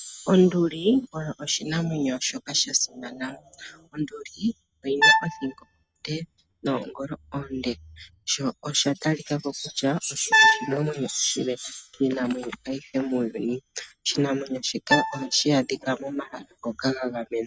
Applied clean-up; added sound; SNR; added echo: neural mask model RNNoise.